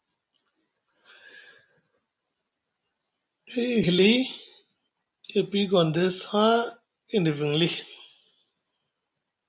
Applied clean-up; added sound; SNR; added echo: none; none; none; none.